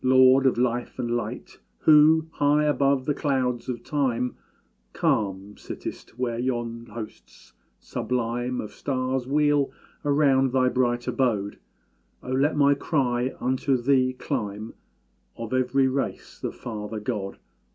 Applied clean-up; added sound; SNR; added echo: none; none; none; none.